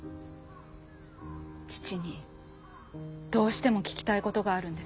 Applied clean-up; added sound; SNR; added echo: none; none; none; none.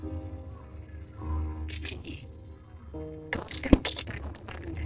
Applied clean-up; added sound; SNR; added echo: neural separator model SepFormer DNS4.